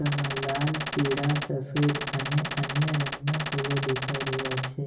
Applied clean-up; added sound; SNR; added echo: none; Gunshot, gunfire; 4 dB; reverberation time 1.0 s.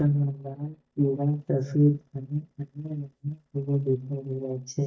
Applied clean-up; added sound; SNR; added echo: neural mask model DeepFilterNet 3.